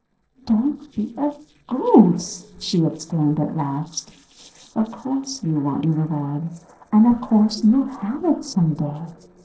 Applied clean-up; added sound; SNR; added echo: neural separator model SepFormer DNS4.